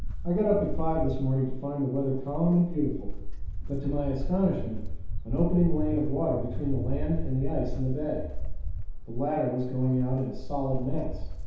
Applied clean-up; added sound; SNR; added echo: none; Walk, footsteps; 1 dB; reverberation time 0.8 s.